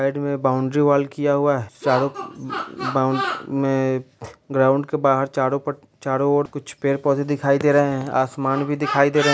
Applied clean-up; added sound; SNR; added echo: none; none; none; none.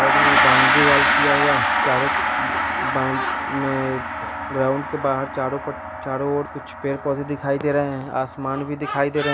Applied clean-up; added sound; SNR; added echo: none; Gong; -2 dB; none.